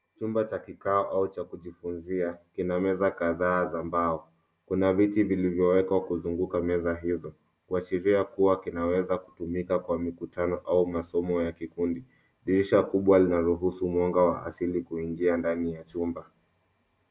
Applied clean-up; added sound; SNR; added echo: none; none; none; none.